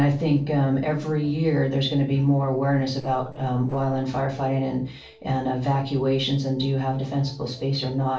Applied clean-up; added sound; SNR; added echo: neural separator model SepFormer DNS4.